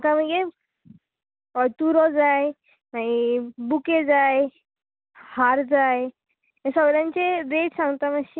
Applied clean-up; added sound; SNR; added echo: none; none; none; none.